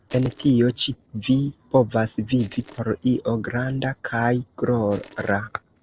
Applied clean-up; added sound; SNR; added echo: neural separator model SepFormer DNS4.